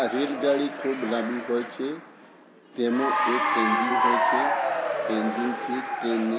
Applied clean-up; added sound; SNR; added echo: none; Applause / Cheering; -1 dB; none.